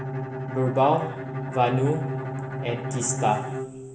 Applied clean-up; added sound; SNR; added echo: none; Bowed string instrument; 5 dB; reverberation time 2.4 s.